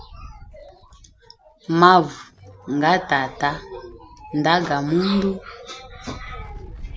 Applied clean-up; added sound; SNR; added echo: none; Wind; 19 dB; none.